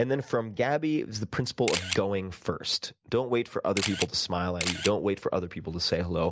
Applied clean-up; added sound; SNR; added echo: none; Camera; 2 dB; none.